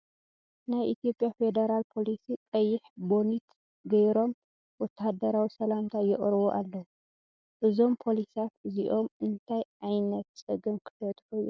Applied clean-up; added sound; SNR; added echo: none; none; none; none.